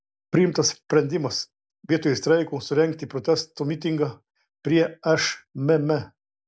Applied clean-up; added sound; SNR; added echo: none; none; none; none.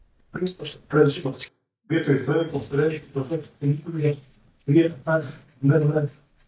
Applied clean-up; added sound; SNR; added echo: neural mask model DeepFilterNet 3.